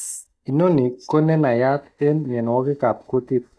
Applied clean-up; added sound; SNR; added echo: neural mask model DeepFilterNet 3.